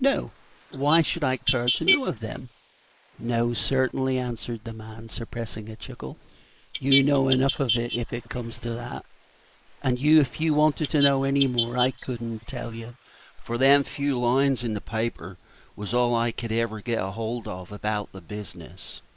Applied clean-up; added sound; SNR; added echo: neural mask model Resemble Enhance denoiser.